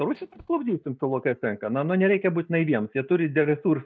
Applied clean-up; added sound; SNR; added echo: neural mask model DeepFilterNet 3.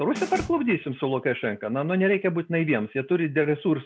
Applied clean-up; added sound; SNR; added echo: none; Snare drum; 14 dB; none.